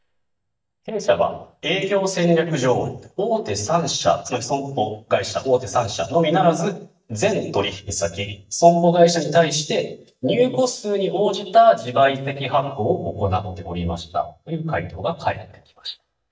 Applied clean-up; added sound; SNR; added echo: neural mask model DeepFilterNet 3.